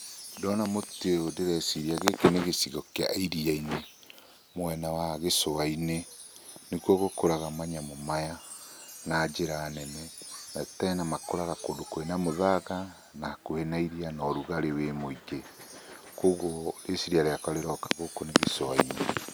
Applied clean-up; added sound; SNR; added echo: none; Wind chime; 18 dB; none.